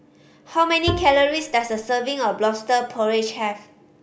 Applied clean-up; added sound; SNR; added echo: none; Bowed string instrument; 8 dB; none.